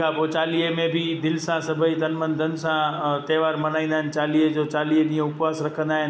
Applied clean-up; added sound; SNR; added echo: none; none; none; none.